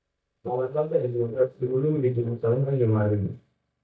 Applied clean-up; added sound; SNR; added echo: neural mask model DeepFilterNet 3.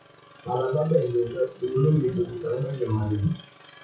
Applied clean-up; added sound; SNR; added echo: classical method WPE with log-MMSE.